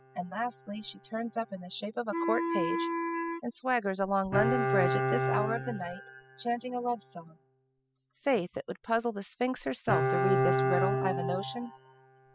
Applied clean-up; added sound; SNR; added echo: classical method spectral subtraction.